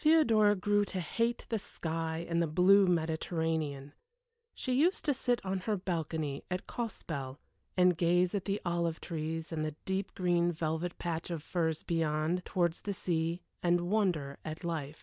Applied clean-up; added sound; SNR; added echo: none; none; none; none.